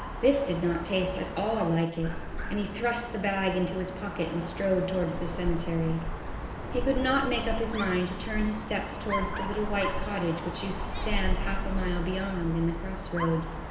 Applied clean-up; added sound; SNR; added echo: none; Dog; 3 dB; reverberation time 1.1 s.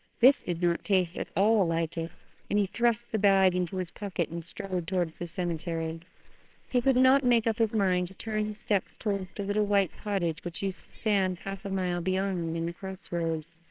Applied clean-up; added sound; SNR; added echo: neural separator model SepFormer WHAMR!.